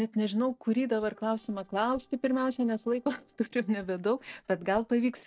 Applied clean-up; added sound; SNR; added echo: neural separator model SepFormer DNS4.